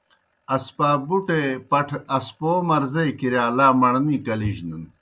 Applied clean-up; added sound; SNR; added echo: none; none; none; none.